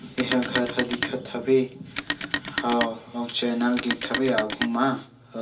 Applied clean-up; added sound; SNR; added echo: none; Telephone; 6 dB; reverberation time 0.3 s.